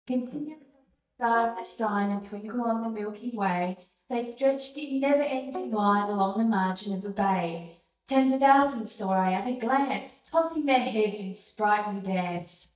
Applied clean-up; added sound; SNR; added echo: neural mask model DeepFilterNet 3.